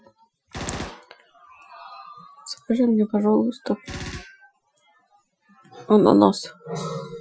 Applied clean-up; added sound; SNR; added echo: classical method Wiener filter.